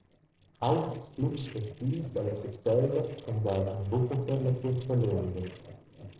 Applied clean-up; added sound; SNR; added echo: neural separator model SepFormer DNS4.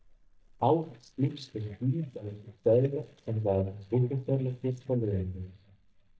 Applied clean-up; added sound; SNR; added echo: neural mask model DeepFilterNet 3.